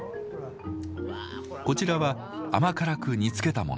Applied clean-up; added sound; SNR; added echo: none; none; none; none.